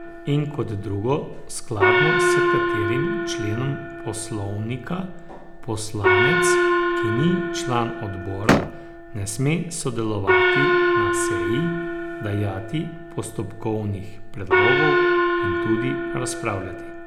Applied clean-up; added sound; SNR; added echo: none; Gong + Slam; -4 dB; none.